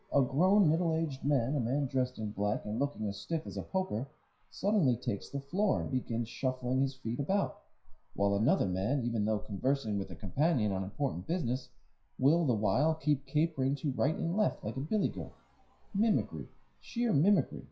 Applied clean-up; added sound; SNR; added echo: classical method WPE with log-MMSE.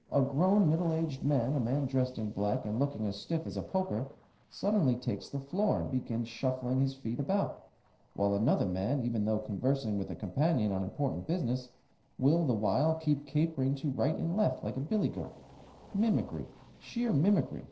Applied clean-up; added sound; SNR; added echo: neural separator model SepFormer DNS4.